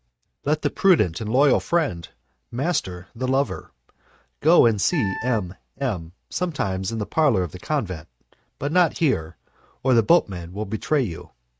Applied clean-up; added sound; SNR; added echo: neural mask model RNNoise.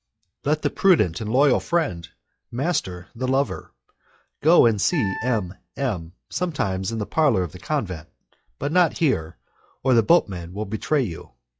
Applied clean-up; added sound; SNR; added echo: classical method log-MMSE.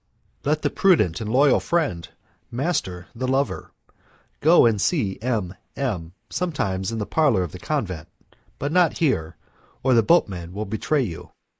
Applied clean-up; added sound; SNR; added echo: neural mask model Resemble Enhance denoiser.